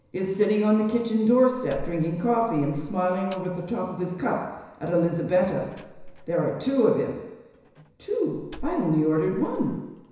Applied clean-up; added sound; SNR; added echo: none; Slam; 17 dB; reverberation time 1.0 s.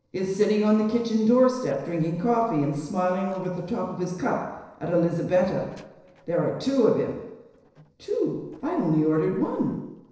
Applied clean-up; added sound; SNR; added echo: neural separator model SepFormer DNS4.